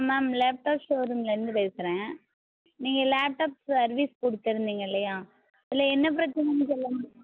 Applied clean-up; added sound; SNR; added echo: none; none; none; none.